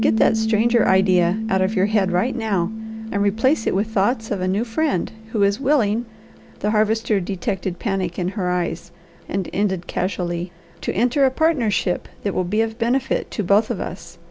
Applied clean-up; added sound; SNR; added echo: none; Piano; 9 dB; none.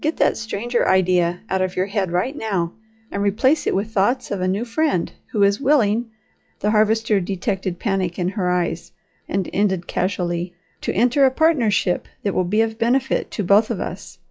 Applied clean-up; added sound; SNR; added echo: classical method log-MMSE.